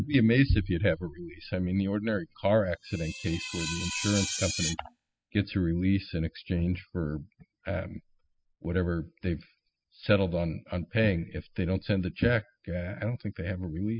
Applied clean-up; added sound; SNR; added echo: classical method spectral subtraction.